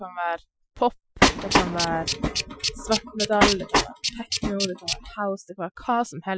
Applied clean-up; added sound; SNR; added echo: classical method Wiener filter.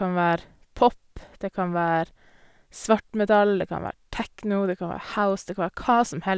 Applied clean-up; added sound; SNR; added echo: none; none; none; none.